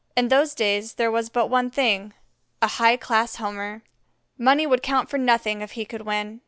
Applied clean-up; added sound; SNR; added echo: none; none; none; none.